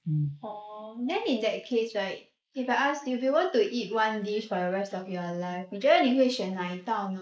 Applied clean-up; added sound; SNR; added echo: neural mask model Resemble Enhance denoiser.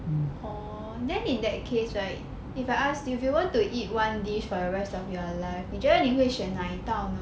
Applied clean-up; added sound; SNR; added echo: none; none; none; none.